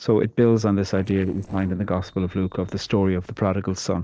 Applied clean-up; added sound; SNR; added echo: neural separator model SepFormer DNS4.